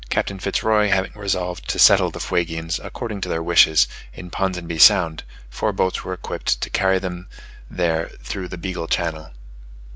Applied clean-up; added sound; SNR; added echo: none; none; none; none.